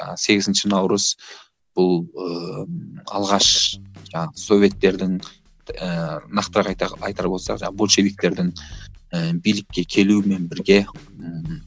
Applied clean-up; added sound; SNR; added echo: none; none; none; none.